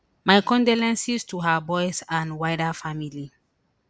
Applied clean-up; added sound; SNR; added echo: none; none; none; none.